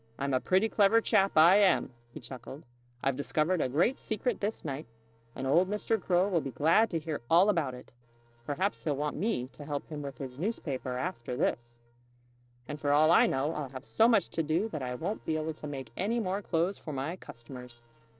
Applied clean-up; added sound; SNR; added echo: neural separator model SepFormer DNS4.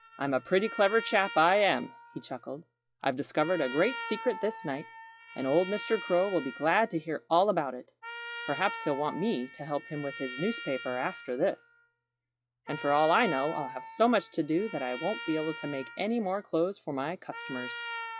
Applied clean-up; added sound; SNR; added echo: classical method log-MMSE.